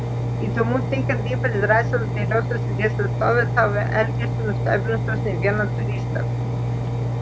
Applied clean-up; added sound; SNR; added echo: none; Engine; -1 dB; none.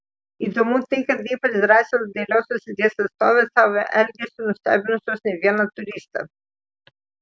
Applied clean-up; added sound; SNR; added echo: none; none; none; none.